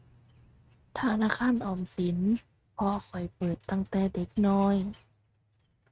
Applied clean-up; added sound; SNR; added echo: neural mask model RNNoise.